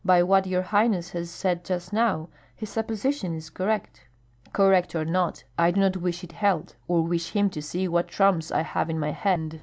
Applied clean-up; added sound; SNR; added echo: none; none; none; none.